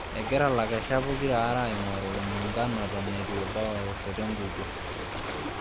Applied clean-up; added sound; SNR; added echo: none; Ocean; 4 dB; none.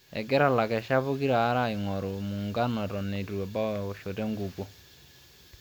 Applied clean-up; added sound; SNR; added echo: none; none; none; none.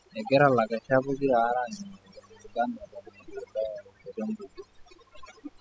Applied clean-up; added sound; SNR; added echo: classical method spectral subtraction.